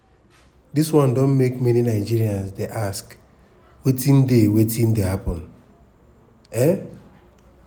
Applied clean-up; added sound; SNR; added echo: none; none; none; none.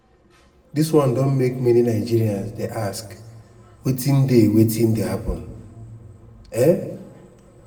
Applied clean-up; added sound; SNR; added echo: none; none; none; reverberation time 1.3 s.